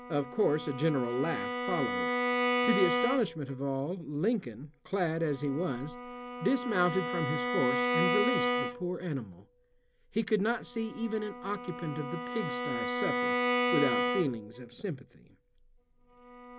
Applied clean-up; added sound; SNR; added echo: none; Bowed string instrument; 1 dB; none.